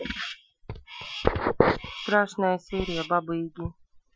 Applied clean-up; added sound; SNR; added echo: classical method Wiener filter.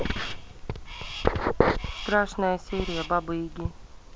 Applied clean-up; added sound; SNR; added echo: none; Crow; 15 dB; none.